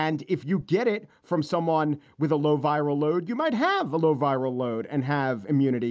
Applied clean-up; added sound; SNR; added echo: none; none; none; none.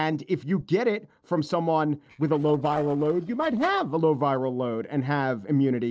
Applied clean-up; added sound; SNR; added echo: neural separator model SepFormer DNS4.